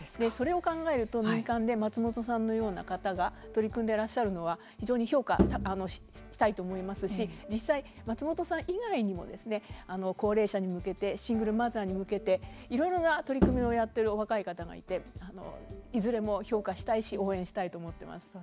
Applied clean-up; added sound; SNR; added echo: none; Bowed string instrument; 1 dB; none.